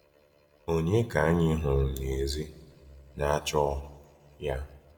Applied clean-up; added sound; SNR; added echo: none; none; none; reverberation time 1.2 s.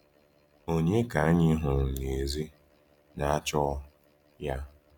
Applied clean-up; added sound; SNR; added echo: none; none; none; none.